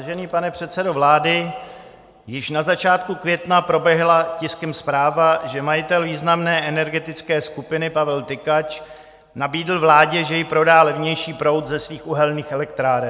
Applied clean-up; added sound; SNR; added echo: none; none; none; none.